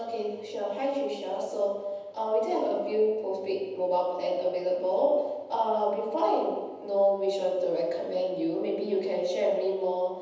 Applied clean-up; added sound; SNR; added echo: none; none; none; reverberation time 1.1 s.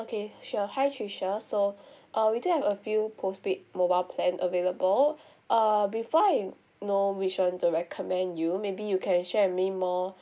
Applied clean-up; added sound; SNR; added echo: none; none; none; none.